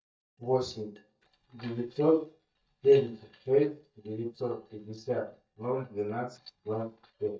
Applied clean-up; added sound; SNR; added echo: neural mask model DeepFilterNet 3.